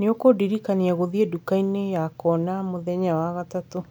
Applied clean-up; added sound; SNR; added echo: none; none; none; none.